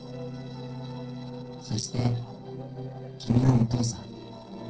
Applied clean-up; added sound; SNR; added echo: neural separator model SepFormer DNS4.